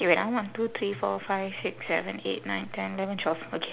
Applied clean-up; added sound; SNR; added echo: none; none; none; none.